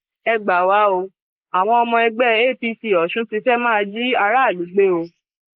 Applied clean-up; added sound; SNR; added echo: neural mask model Resemble Enhance denoiser.